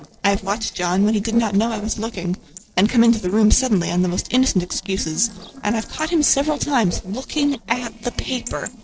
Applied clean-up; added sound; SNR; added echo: neural separator model SepFormer DNS4.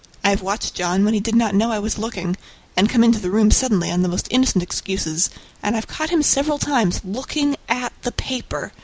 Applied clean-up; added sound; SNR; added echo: none; none; none; none.